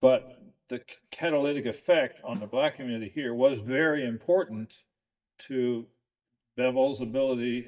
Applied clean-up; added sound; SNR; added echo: neural mask model DeepFilterNet 3.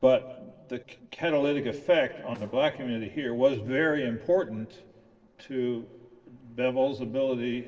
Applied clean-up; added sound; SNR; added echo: neural separator model SepFormer DNS4.